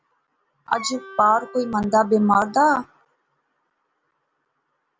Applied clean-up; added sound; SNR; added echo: none; Wind instrument, woodwind instrument; 17 dB; none.